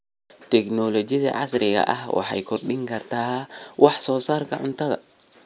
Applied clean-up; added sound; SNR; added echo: none; none; none; none.